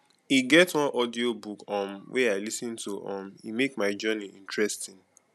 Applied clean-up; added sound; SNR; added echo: none; none; none; none.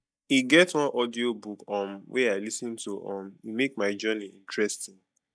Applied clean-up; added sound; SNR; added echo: neural mask model DeepFilterNet 3.